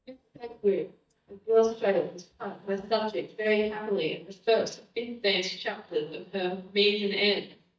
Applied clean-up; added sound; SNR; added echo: neural mask model DeepFilterNet 3.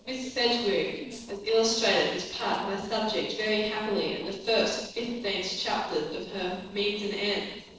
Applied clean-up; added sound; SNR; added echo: neural separator model SepFormer DNS4.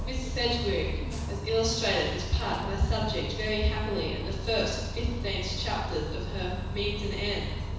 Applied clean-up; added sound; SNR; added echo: none; Bus; 3 dB; reverberation time 1.1 s.